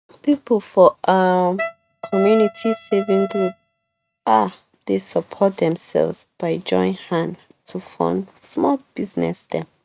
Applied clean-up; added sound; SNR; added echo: neural mask model RNNoise.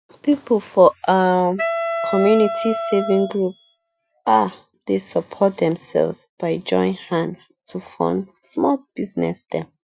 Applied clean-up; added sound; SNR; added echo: classical method Wiener filter.